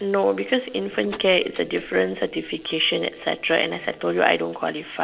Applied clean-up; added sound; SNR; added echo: neural separator model SepFormer DNS4.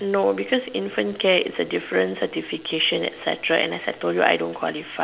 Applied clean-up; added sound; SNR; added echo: none; none; none; none.